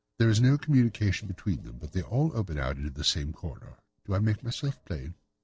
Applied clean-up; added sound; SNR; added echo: neural separator model SepFormer DNS4.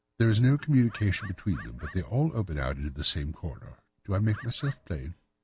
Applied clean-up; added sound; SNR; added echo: none; Bird; 18 dB; none.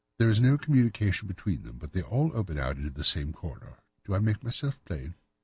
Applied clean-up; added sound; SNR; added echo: none; none; none; none.